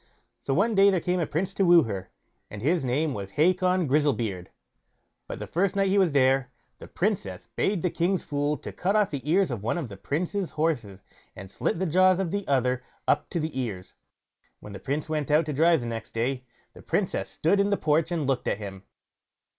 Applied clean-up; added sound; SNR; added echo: none; none; none; none.